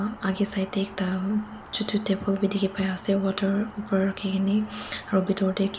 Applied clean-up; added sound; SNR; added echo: none; Rain; 18 dB; none.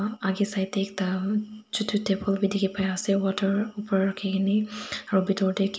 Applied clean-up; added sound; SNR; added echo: none; none; none; none.